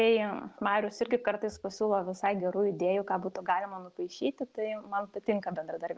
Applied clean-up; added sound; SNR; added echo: none; none; none; none.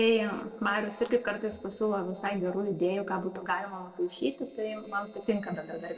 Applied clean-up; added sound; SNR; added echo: neural separator model SepFormer DNS4.